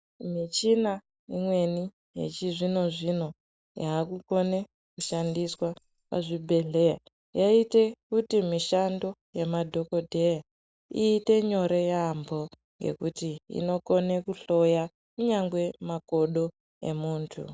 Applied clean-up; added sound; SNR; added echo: none; Tambourine; 17 dB; none.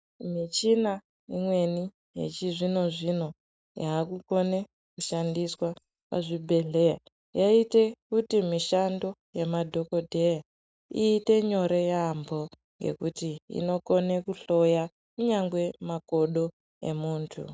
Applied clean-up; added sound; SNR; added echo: neural mask model RNNoise.